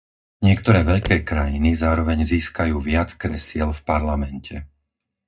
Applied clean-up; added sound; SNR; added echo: neural mask model DeepFilterNet 3.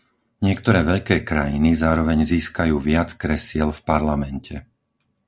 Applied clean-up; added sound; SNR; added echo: none; none; none; none.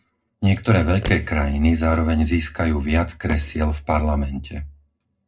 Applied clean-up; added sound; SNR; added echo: neural separator model SepFormer DNS4.